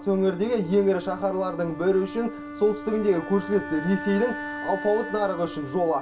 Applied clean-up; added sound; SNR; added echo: none; Wind instrument, woodwind instrument; 11 dB; reverberation time 0.4 s.